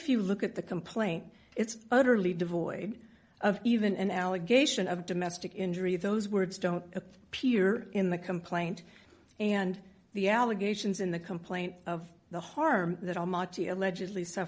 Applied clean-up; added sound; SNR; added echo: none; none; none; none.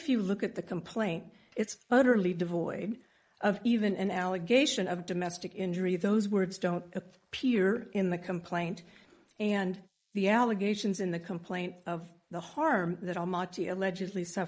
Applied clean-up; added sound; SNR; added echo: neural mask model Resemble Enhance denoiser.